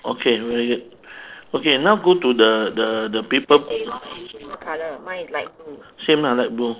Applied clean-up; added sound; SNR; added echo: neural separator model SepFormer DNS4.